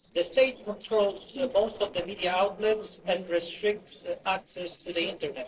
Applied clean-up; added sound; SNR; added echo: neural separator model SepFormer DNS4.